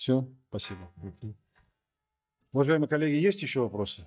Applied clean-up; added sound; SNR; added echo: neural mask model DeepFilterNet 3.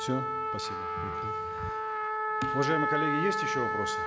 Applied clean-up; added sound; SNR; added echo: none; Trumpet; -3 dB; none.